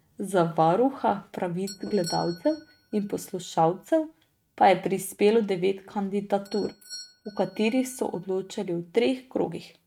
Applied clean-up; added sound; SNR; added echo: neural mask model RNNoise.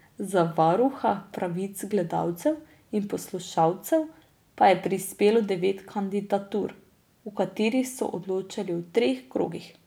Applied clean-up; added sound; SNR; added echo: none; none; none; none.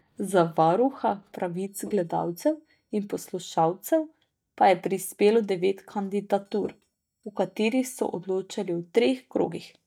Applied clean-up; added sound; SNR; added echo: neural mask model DeepFilterNet 3.